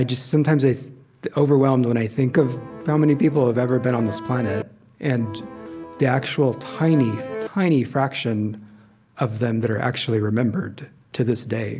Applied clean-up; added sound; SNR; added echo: none; Accordion; 13 dB; none.